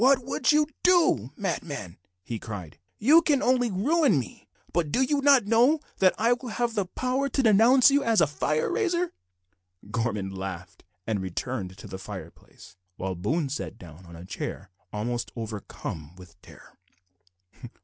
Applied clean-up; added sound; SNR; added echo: none; none; none; none.